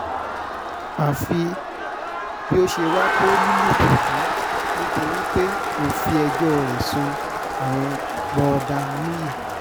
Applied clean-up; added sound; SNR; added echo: none; Crowd; 0 dB; none.